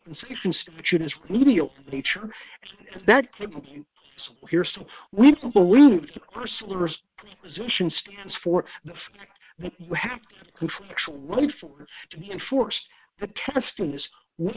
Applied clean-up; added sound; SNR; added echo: neural separator model SepFormer WHAM!.